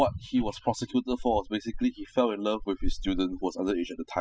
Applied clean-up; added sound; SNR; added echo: classical method spectral subtraction.